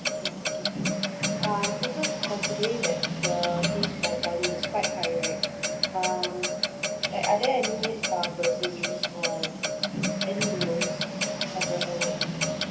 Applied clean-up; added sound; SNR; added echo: none; Clock; -3 dB; reverberation time 0.3 s.